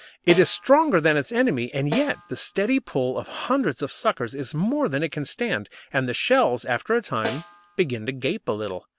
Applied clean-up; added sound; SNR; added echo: none; Snare drum; 13 dB; none.